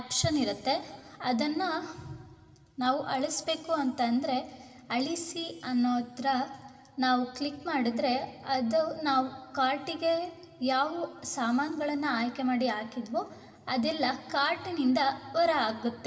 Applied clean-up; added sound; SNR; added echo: none; none; none; reverberation time 1.8 s.